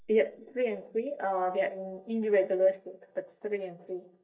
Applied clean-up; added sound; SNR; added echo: neural mask model DeepFilterNet 3.